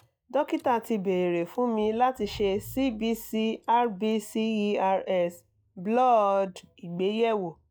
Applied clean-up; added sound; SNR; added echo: classical method log-MMSE.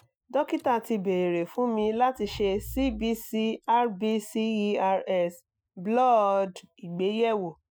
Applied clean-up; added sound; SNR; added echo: classical method Wiener filter.